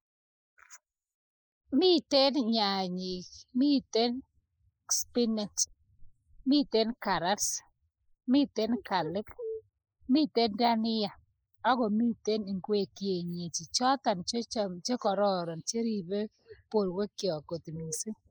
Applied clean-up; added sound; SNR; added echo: neural mask model Resemble Enhance denoiser.